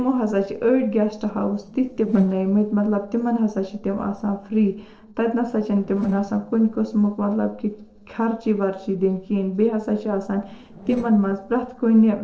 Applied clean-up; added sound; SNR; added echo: neural separator model SepFormer DNS4.